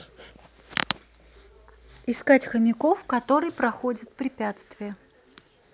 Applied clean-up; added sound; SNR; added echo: none; none; none; none.